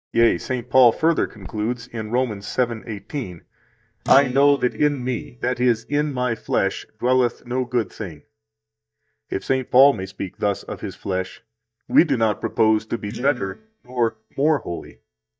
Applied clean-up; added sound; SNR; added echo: neural mask model DeepFilterNet 3.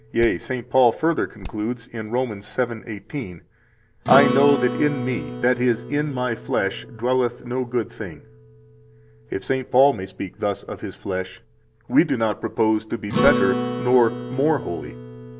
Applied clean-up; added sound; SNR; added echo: none; Acoustic guitar + Hammer; 8 dB; none.